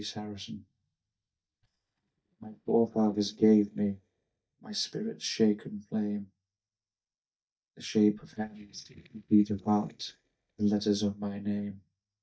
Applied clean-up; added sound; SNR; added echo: neural mask model DeepFilterNet 3.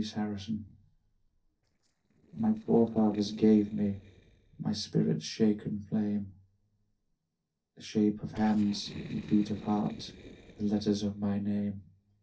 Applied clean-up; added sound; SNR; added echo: neural separator model SepFormer DNS4.